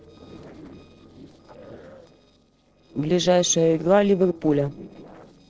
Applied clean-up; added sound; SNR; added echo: neural separator model SepFormer DNS4.